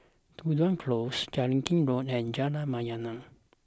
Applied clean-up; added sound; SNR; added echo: none; none; none; none.